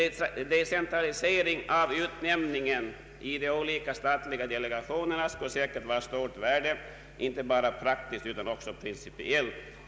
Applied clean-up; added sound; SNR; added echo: none; none; none; none.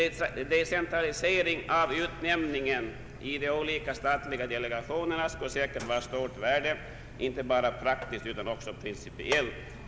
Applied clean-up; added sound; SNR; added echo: none; Mechanisms; 14 dB; none.